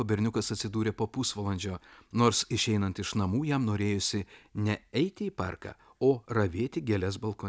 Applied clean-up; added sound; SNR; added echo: none; none; none; none.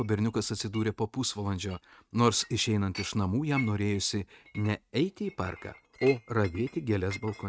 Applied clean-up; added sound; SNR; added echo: neural mask model RNNoise.